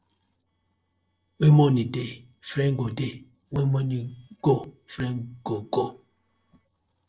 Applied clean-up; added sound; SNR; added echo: neural separator model SepFormer DNS4.